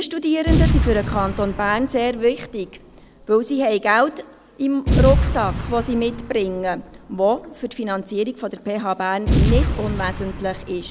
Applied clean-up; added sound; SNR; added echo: none; Boom; 2 dB; none.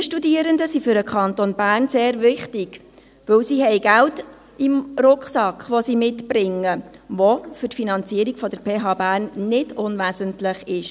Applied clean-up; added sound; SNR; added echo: none; none; none; none.